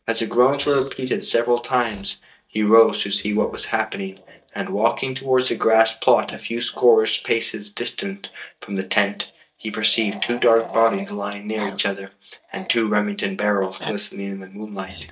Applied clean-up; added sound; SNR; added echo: neural mask model DeepFilterNet 3.